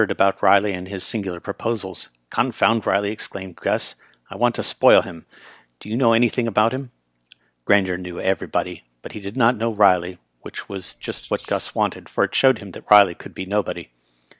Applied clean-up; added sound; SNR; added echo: none; Wild animals; 18 dB; none.